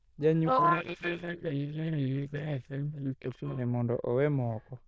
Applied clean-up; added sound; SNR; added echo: neural diffusion model UNIVERSE++.